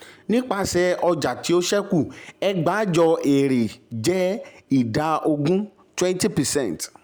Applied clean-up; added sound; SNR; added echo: none; none; none; none.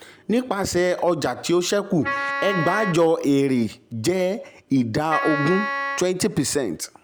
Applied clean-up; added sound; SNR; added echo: none; Wind instrument, woodwind instrument; 5 dB; none.